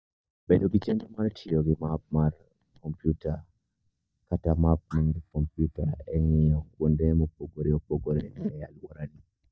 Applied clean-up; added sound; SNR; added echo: neural mask model DeepFilterNet 3.